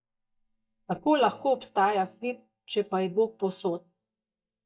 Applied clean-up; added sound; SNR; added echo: neural mask model DeepFilterNet 3.